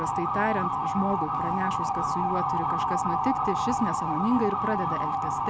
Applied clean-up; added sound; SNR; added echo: none; Motor vehicle (road) / Siren; -3 dB; none.